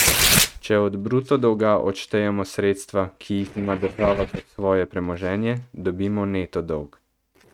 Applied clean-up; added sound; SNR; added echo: neural mask model RNNoise.